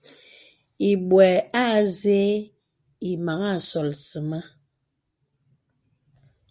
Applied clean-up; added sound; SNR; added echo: none; none; none; none.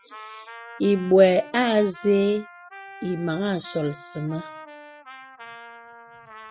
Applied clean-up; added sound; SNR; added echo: classical method spectral subtraction.